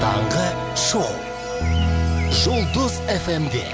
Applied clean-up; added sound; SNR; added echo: none; Wind instrument, woodwind instrument; 16 dB; none.